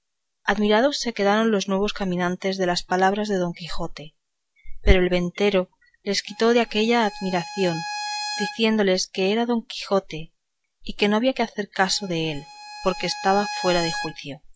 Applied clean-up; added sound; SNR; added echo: none; Bowed string instrument; 11 dB; none.